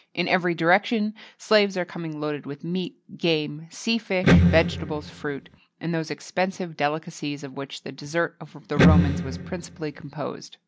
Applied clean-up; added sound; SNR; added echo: none; Electric guitar; -5 dB; none.